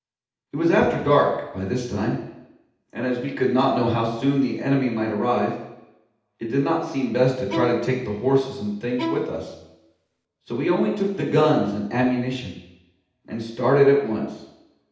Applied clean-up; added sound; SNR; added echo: none; Bowed string instrument; 9 dB; reverberation time 0.8 s.